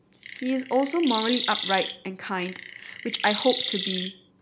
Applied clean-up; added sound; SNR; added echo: none; Chirp, tweet; 5 dB; none.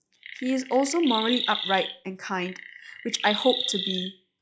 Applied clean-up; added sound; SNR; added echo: classical method log-MMSE.